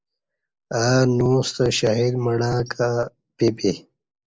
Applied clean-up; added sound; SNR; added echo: neural mask model Resemble Enhance denoiser.